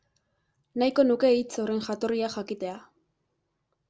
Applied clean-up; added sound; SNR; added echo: none; none; none; none.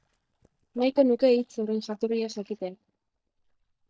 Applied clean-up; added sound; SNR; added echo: neural mask model DeepFilterNet 3.